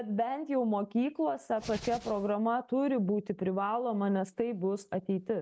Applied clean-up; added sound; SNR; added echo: none; Hands; 15 dB; none.